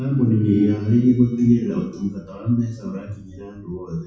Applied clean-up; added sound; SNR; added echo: classical method WPE with log-MMSE.